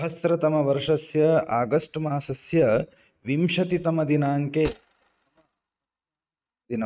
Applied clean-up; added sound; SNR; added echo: neural mask model RNNoise.